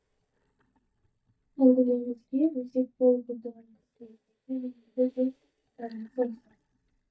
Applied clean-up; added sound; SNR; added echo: neural mask model DeepFilterNet 3.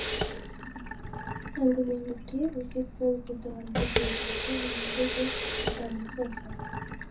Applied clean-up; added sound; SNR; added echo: none; Sink (filling or washing) / Water tap, faucet; -2 dB; reverberation time 0.3 s.